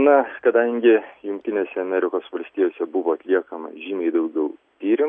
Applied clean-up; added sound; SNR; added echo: none; none; none; none.